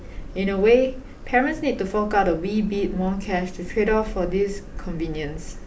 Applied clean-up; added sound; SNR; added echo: none; Gull, seagull; 12 dB; none.